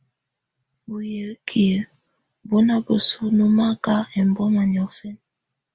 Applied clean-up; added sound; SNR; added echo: none; none; none; none.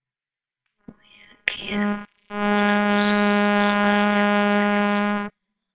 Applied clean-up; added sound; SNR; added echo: neural separator model SepFormer WHAMR!.